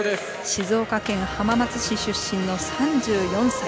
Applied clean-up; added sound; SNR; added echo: none; none; none; none.